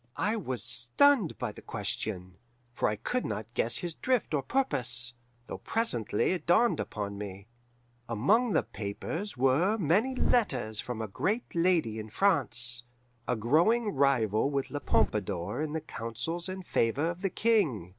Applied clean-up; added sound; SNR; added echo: none; Bird; 4 dB; none.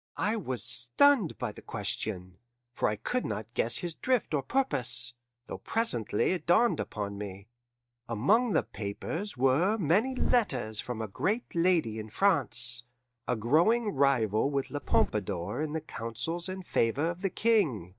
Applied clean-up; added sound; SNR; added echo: neural mask model DeepFilterNet 3.